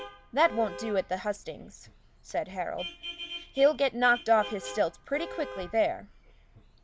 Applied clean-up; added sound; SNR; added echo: none; Vehicle horn, car horn, honking; 14 dB; none.